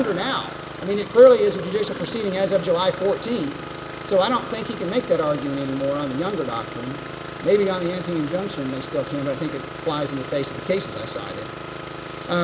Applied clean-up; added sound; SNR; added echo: none; Engine starting; 11 dB; none.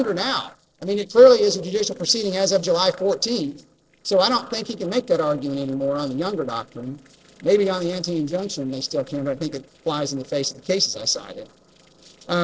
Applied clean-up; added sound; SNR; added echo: neural separator model SepFormer DNS4.